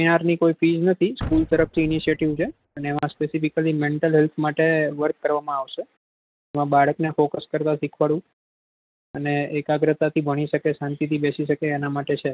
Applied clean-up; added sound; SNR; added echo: neural mask model RNNoise.